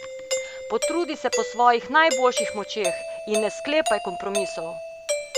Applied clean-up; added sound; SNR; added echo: none; Doorbell; 4 dB; none.